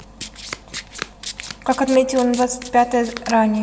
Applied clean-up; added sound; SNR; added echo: none; Domestic sounds, home sounds; 15 dB; reverberation time 2.1 s.